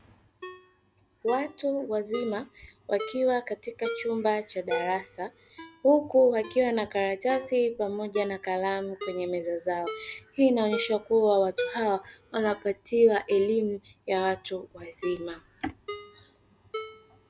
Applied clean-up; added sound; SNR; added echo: none; Ringtone; 14 dB; none.